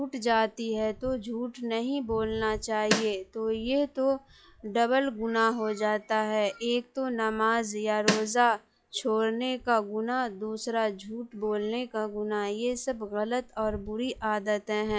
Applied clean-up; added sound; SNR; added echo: classical method log-MMSE.